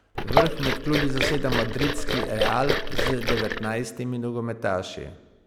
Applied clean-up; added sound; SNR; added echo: none; Liquid; -3 dB; none.